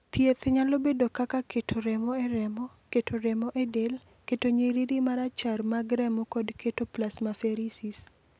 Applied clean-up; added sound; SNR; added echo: none; none; none; none.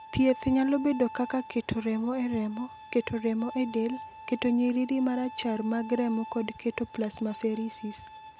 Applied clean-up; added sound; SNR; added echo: none; Bowed string instrument; 16 dB; none.